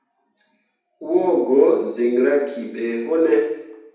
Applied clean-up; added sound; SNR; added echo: none; none; none; reverberation time 0.8 s.